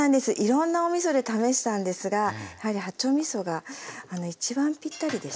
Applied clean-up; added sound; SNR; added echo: none; none; none; none.